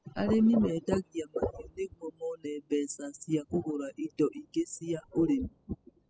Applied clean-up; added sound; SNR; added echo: classical method spectral subtraction.